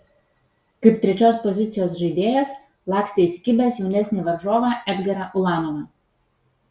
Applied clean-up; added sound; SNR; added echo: none; none; none; none.